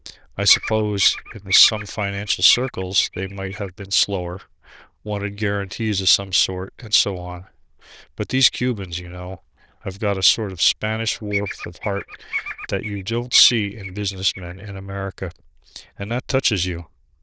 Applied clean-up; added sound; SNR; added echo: neural diffusion model UNIVERSE++.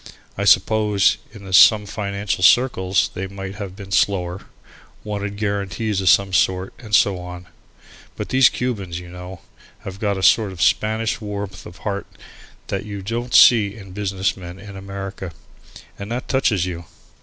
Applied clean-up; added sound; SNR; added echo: none; none; none; none.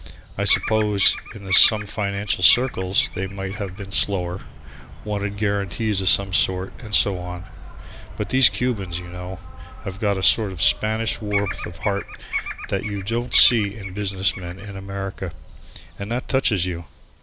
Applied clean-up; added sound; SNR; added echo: none; Bird vocalization, bird call, bird song + Insect; 11 dB; none.